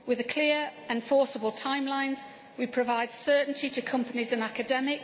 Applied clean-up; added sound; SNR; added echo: none; none; none; none.